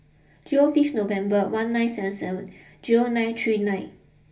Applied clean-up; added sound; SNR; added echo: none; none; none; reverberation time 0.3 s.